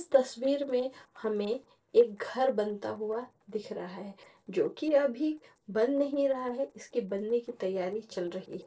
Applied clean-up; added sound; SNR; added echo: neural separator model SepFormer DNS4.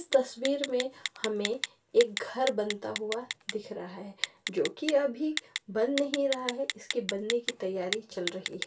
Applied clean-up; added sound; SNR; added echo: none; Telephone; 8 dB; reverberation time 0.2 s.